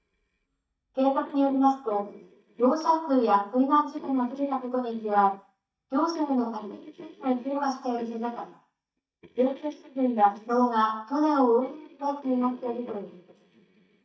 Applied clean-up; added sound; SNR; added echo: neural mask model DeepFilterNet 3.